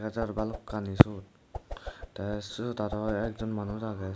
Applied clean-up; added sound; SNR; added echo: none; Whoosh, swoosh, swish; 13 dB; none.